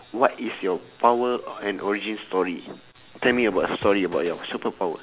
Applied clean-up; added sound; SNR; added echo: none; Scratching (performance technique); 16 dB; none.